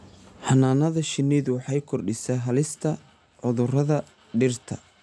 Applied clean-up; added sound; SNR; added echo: none; none; none; none.